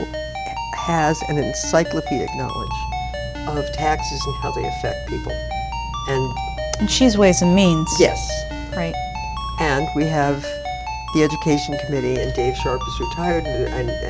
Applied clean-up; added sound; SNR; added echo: none; Ringtone; 7 dB; none.